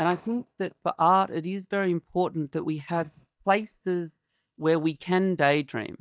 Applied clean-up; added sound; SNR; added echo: neural mask model DeepFilterNet 3.